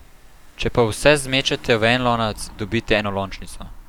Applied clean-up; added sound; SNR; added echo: none; Engine / Car; 19 dB; none.